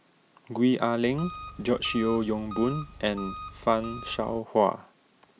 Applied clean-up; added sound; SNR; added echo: none; Engine; 13 dB; none.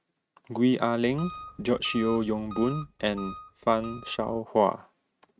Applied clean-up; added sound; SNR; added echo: neural mask model RNNoise.